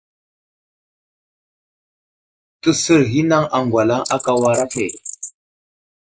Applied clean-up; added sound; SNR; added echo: neural mask model Resemble Enhance denoiser.